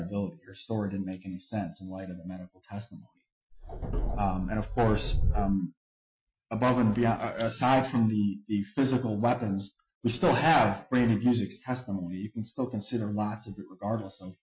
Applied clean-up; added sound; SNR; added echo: classical method Wiener filter.